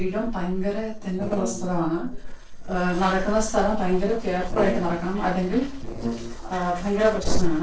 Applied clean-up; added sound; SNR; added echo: neural separator model SepFormer DNS4.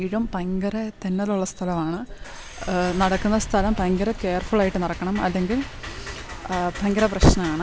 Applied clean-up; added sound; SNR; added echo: none; none; none; none.